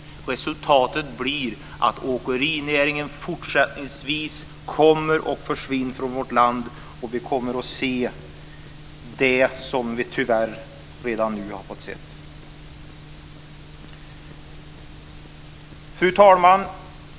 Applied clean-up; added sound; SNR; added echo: none; none; none; none.